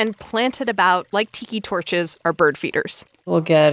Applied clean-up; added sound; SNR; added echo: none; none; none; none.